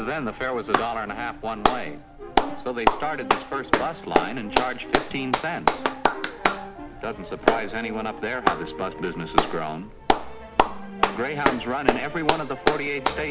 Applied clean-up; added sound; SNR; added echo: none; Clapping; -4 dB; none.